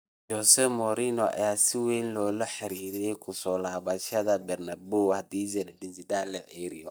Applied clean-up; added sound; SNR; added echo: neural mask model DeepFilterNet 3.